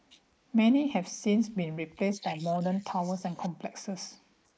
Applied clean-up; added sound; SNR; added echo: neural mask model Resemble Enhance denoiser.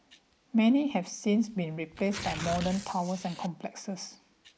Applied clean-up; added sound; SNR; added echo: none; Tearing; 14 dB; none.